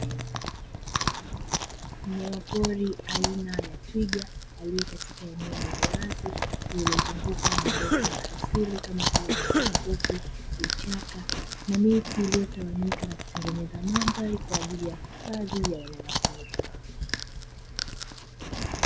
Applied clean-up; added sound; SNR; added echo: none; Chewing, mastication + Cough; -2 dB; none.